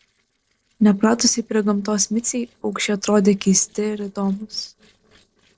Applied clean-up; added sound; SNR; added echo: neural separator model SepFormer DNS4.